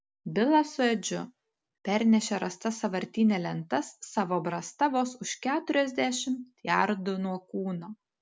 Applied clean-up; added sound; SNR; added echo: none; none; none; none.